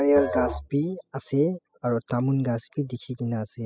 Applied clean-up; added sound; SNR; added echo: classical method spectral subtraction.